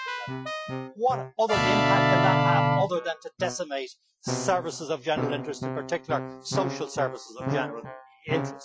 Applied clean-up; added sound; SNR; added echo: classical method Wiener filter.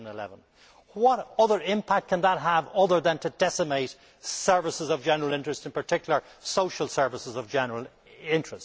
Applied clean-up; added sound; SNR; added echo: none; none; none; none.